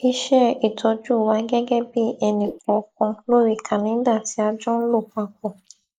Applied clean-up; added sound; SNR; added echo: neural mask model Resemble Enhance denoiser.